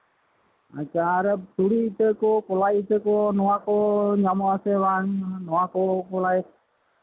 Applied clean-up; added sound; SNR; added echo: none; none; none; none.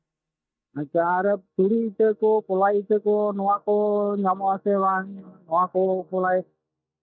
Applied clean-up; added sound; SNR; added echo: neural mask model DeepFilterNet 3.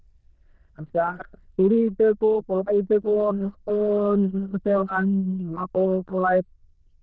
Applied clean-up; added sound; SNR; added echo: neural diffusion model UNIVERSE++.